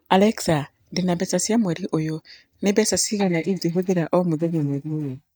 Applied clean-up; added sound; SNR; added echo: neural mask model DeepFilterNet 3.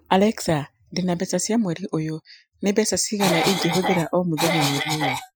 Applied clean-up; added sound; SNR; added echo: classical method Wiener filter.